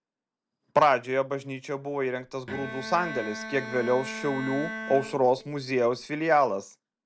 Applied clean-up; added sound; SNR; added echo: none; Bowed string instrument; 10 dB; none.